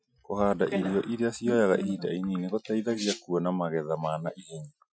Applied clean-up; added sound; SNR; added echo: classical method Wiener filter.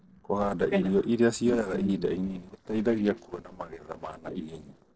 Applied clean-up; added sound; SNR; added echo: neural separator model SepFormer DNS4.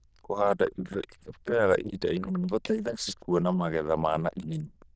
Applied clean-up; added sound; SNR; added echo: neural diffusion model UNIVERSE++.